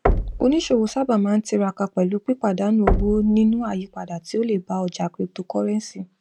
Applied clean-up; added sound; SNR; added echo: none; Knock; 7 dB; none.